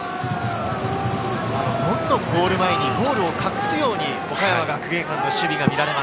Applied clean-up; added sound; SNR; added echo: none; none; none; none.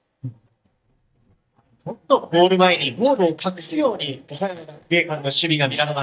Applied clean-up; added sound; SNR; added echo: neural mask model DeepFilterNet 3.